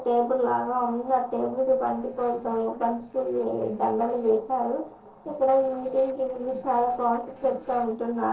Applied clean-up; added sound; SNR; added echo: neural separator model SepFormer DNS4.